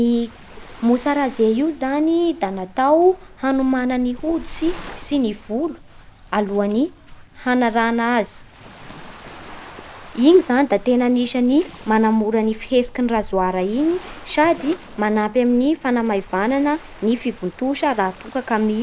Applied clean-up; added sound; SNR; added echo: none; Waves, surf; 18 dB; none.